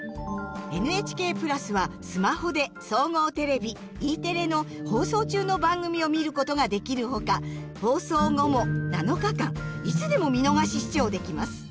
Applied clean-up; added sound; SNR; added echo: none; Guitar; 6 dB; none.